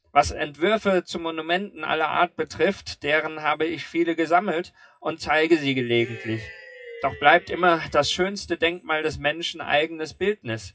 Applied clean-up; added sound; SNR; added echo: classical method WPE with log-MMSE.